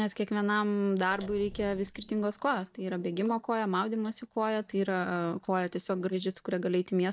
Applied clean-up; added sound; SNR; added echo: neural mask model DeepFilterNet 3.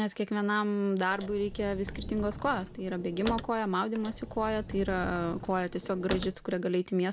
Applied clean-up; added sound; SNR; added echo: none; Sliding door / Slam / Wood; 10 dB; none.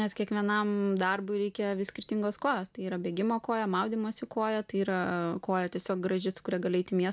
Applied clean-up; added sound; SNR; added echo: none; none; none; none.